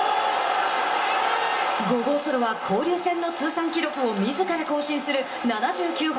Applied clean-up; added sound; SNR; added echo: none; none; none; reverberation time 0.7 s.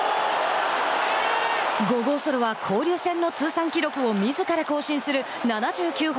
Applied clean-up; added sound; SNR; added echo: none; none; none; none.